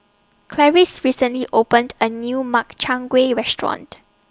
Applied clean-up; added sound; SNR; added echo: none; none; none; none.